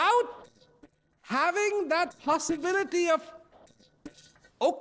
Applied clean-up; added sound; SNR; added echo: neural separator model SepFormer DNS4.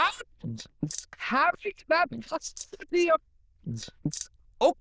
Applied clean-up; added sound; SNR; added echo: neural diffusion model UNIVERSE++.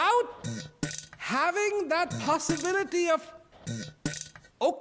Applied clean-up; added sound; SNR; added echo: none; Fart; 10 dB; none.